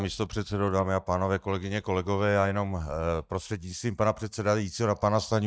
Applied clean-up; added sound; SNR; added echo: neural mask model DeepFilterNet 3.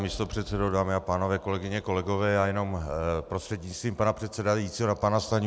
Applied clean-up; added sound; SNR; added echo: none; none; none; none.